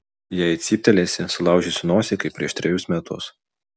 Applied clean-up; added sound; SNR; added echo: none; none; none; none.